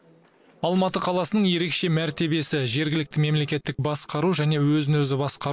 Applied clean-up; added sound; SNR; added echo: none; none; none; none.